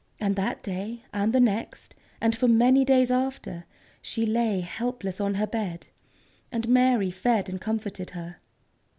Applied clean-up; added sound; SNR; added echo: none; none; none; none.